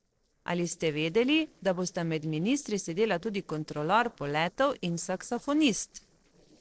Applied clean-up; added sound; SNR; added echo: neural separator model SepFormer DNS4.